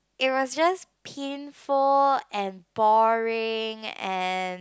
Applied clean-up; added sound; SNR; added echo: none; none; none; none.